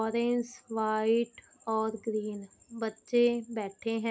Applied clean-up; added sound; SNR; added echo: none; none; none; none.